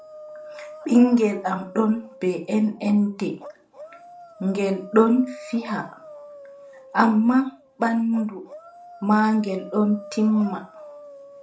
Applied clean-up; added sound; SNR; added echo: none; Dog; 19 dB; reverberation time 0.4 s.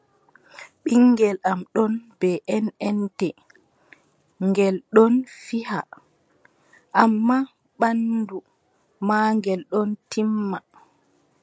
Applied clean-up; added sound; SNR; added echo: none; none; none; none.